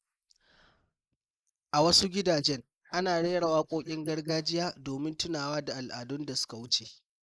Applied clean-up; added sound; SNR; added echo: neural mask model Resemble Enhance denoiser.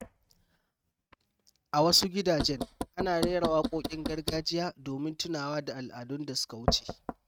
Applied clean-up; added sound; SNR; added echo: neural mask model RNNoise.